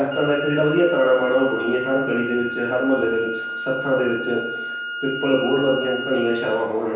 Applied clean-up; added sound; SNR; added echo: none; Wind instrument, woodwind instrument; 8 dB; reverberation time 0.9 s.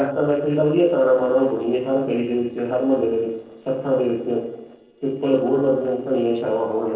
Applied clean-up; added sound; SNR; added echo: neural separator model SepFormer DNS4.